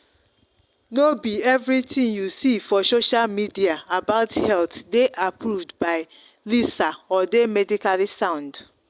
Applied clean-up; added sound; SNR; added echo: none; none; none; none.